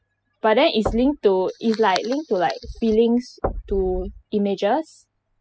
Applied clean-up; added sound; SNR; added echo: classical method spectral subtraction.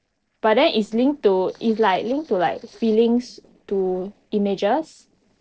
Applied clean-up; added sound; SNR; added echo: neural separator model SepFormer DNS4.